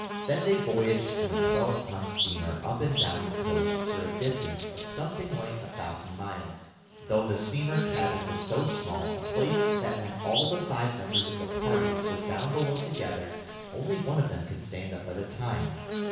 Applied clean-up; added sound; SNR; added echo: none; Buzz / Bird; 2 dB; reverberation time 1.1 s.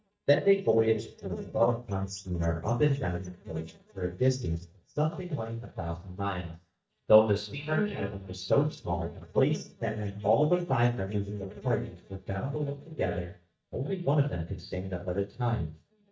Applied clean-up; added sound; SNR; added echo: neural mask model DeepFilterNet 3.